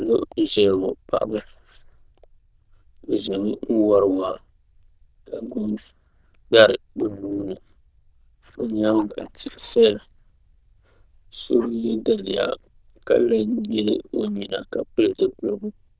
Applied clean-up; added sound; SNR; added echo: neural diffusion model UNIVERSE++.